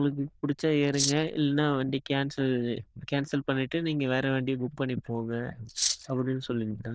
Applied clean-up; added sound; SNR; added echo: neural diffusion model UNIVERSE++.